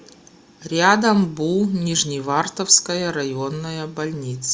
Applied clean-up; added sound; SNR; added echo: none; none; none; none.